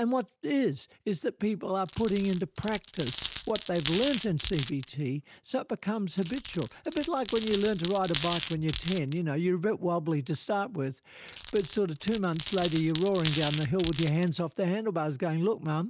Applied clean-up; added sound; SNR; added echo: none; Glass; 10 dB; none.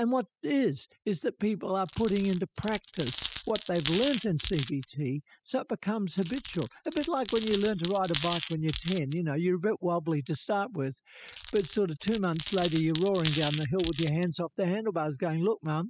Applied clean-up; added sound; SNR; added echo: classical method spectral subtraction.